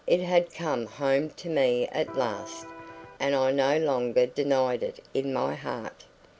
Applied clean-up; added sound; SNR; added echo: none; Electric guitar; 14 dB; none.